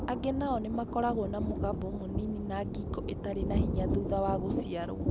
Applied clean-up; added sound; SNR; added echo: none; Thunder; 0 dB; none.